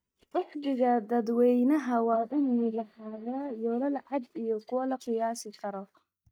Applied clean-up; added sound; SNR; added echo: neural mask model DeepFilterNet 3.